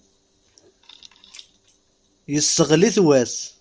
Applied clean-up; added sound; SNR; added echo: none; none; none; none.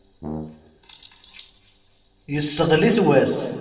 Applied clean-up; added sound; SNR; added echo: none; Brass instrument; 15 dB; reverberation time 1.7 s.